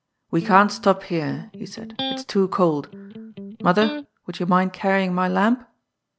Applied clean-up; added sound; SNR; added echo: none; Electric guitar; 12 dB; none.